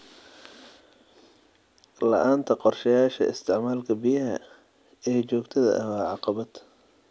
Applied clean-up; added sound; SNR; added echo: none; none; none; none.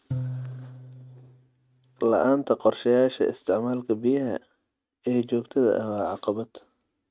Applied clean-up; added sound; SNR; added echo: neural mask model RNNoise.